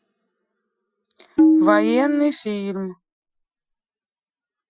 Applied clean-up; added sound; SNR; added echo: classical method Wiener filter.